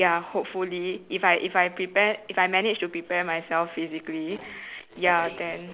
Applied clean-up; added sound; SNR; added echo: none; none; none; none.